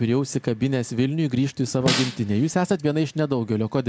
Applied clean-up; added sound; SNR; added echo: none; Snare drum; 6 dB; none.